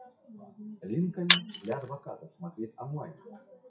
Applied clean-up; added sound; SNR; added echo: classical method WPE with log-MMSE.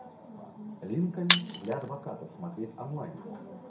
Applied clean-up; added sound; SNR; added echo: none; Shatter; -3 dB; reverberation time 0.4 s.